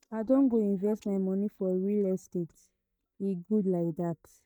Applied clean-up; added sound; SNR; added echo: neural mask model DeepFilterNet 3.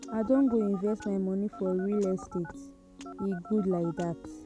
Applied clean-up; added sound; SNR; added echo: none; Telephone + Piano; 14 dB; none.